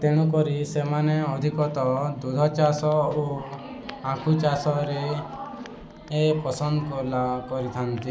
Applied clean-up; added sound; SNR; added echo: none; none; none; none.